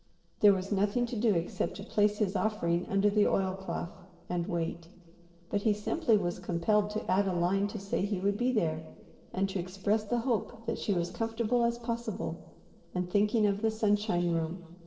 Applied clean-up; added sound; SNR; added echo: neural separator model SepFormer DNS4.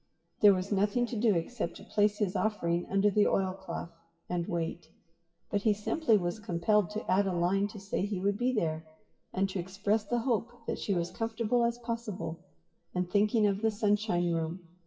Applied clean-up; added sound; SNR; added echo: classical method WPE with log-MMSE.